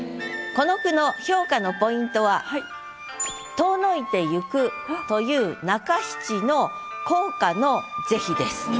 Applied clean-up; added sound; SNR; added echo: none; none; none; none.